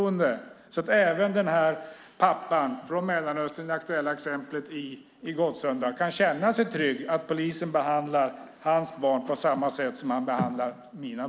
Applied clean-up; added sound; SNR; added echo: none; none; none; none.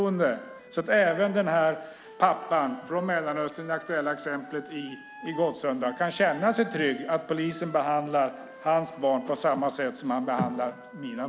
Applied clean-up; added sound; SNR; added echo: none; Wind instrument, woodwind instrument; 19 dB; none.